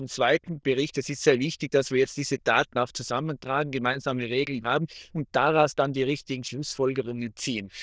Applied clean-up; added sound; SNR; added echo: neural diffusion model UNIVERSE++.